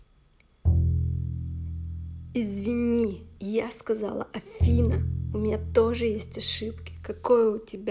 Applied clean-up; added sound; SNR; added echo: none; Bowed string instrument; 0 dB; none.